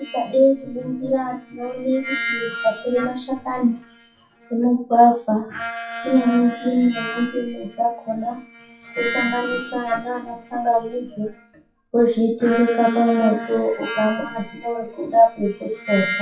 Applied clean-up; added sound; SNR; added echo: classical method WPE with log-MMSE.